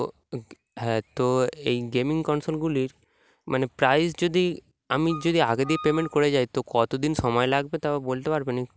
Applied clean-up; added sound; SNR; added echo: none; Wind instrument, woodwind instrument; 15 dB; none.